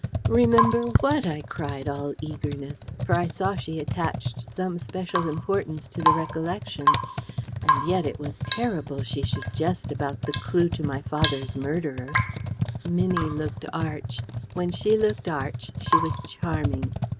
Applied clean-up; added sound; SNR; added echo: none; Computer keyboard + Drip / Water tap, faucet / Rain; 0 dB; none.